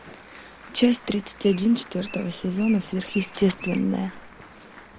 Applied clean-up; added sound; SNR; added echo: none; Applause / Crowd + Bird; 17 dB; none.